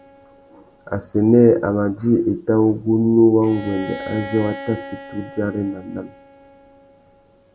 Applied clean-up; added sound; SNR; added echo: none; Bowed string instrument; 18 dB; none.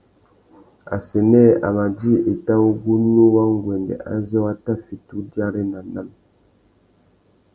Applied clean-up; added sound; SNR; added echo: none; none; none; none.